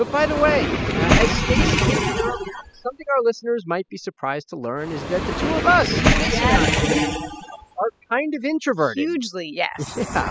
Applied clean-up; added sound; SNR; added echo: classical method spectral subtraction.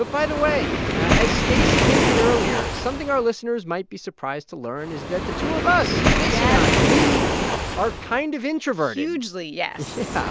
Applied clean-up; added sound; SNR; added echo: none; Waves, surf; -2 dB; none.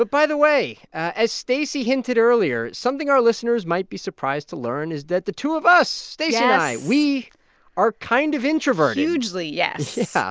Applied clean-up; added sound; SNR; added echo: none; none; none; none.